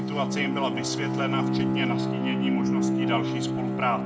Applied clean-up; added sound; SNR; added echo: none; Bowed string instrument; -5 dB; reverberation time 1.1 s.